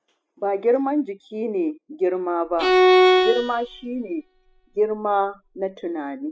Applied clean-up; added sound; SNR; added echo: classical method spectral subtraction.